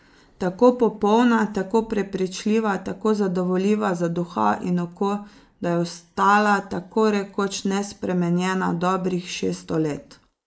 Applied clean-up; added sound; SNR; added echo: neural mask model Resemble Enhance denoiser.